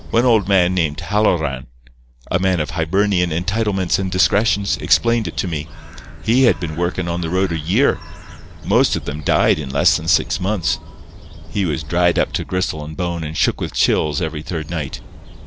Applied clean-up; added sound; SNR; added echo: none; Bird; 16 dB; none.